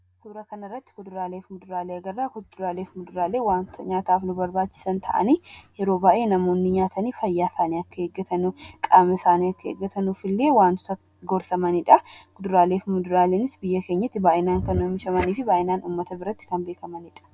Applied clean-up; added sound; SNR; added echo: none; none; none; none.